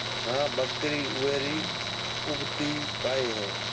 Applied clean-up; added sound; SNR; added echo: none; Tools; 0 dB; reverberation time 0.3 s.